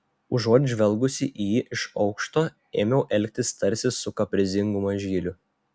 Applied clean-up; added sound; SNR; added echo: none; none; none; none.